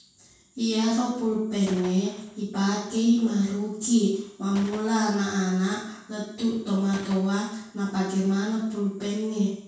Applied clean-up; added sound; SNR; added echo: none; Gunshot, gunfire; 18 dB; reverberation time 0.6 s.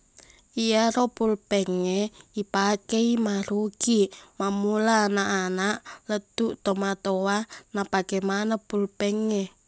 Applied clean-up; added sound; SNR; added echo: none; none; none; none.